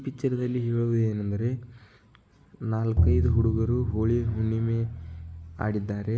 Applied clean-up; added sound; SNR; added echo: none; Bowed string instrument; 0 dB; none.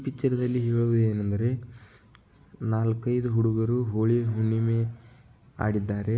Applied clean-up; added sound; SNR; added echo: none; none; none; none.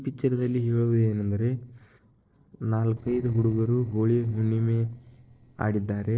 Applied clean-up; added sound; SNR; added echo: neural separator model SepFormer DNS4.